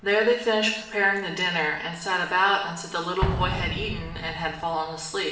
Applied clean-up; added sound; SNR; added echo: none; Explosion; 9 dB; reverberation time 0.8 s.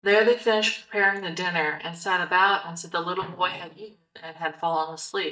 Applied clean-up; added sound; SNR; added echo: neural mask model DeepFilterNet 3.